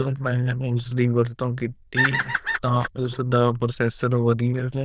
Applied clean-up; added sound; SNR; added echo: neural diffusion model UNIVERSE++.